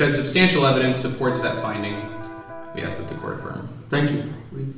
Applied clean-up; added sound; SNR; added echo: none; Electric guitar; 12 dB; reverberation time 0.9 s.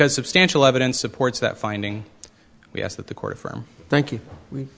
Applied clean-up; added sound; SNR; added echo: none; none; none; none.